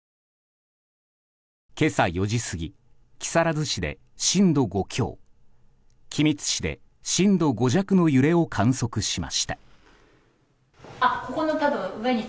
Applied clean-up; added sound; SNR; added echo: none; none; none; none.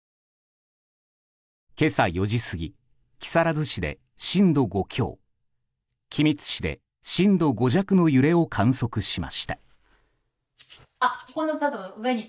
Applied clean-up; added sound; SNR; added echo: neural mask model DeepFilterNet 3.